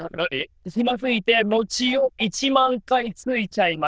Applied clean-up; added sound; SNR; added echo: neural diffusion model UNIVERSE++.